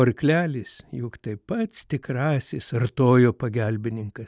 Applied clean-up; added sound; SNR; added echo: none; none; none; none.